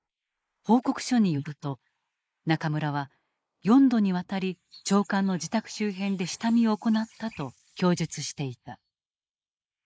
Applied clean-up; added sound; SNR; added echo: neural mask model Resemble Enhance denoiser.